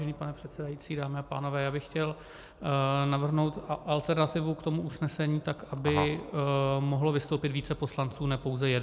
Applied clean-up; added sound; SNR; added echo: none; none; none; none.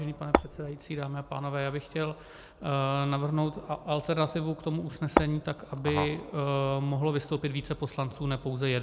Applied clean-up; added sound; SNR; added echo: none; Tap / Hammer; -3 dB; none.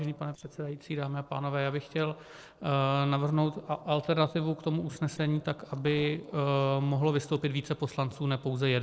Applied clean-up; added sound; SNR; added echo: neural separator model SepFormer DNS4.